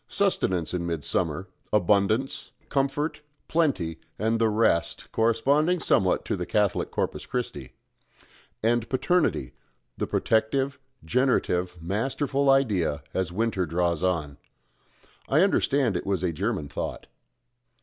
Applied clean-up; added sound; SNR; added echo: none; none; none; none.